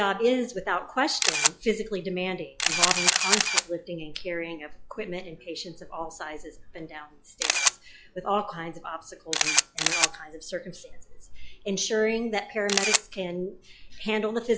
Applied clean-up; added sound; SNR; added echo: classical method log-MMSE.